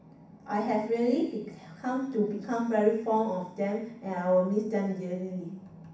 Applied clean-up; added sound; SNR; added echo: none; none; none; reverberation time 0.7 s.